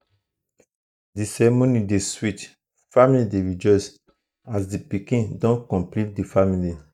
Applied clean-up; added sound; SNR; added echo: neural mask model DeepFilterNet 3.